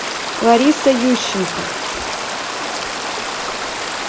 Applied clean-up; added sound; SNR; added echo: none; Stream; 3 dB; none.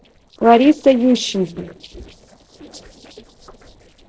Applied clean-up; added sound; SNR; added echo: neural separator model SepFormer DNS4.